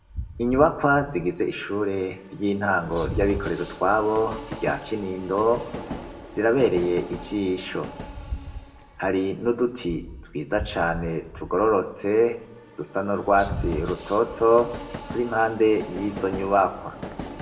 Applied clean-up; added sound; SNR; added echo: none; Train; 12 dB; reverberation time 0.6 s.